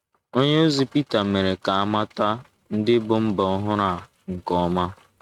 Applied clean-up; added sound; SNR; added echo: neural mask model RNNoise.